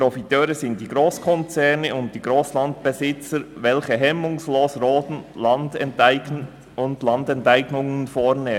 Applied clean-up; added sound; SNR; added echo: none; none; none; none.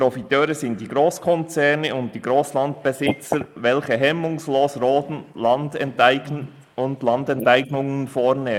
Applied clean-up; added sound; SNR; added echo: neural mask model Resemble Enhance denoiser.